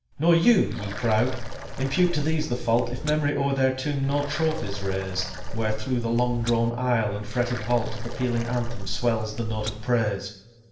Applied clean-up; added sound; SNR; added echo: none; Water; 5 dB; reverberation time 0.9 s.